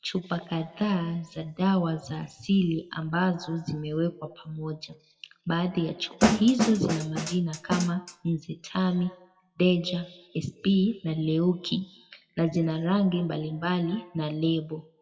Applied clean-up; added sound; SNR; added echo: classical method WPE with log-MMSE.